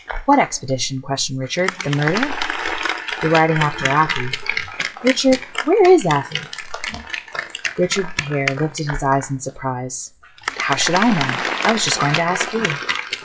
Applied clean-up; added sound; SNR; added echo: classical method WPE with log-MMSE.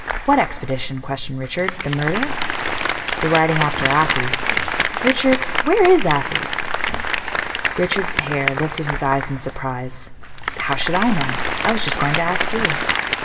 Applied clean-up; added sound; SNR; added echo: none; Applause; 3 dB; reverberation time 0.7 s.